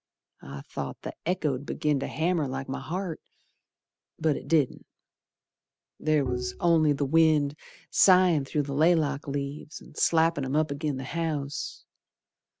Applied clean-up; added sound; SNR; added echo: none; Bowed string instrument; 8 dB; none.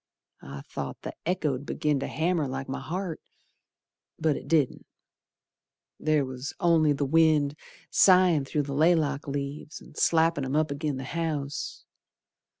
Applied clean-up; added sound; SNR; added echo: none; none; none; none.